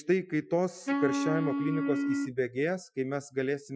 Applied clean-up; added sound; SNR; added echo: classical method Wiener filter.